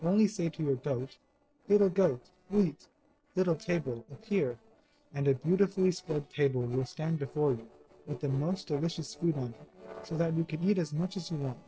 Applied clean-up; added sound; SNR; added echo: neural separator model SepFormer DNS4.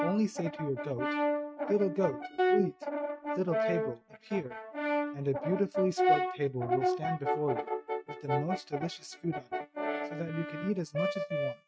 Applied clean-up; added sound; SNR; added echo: neural mask model RNNoise.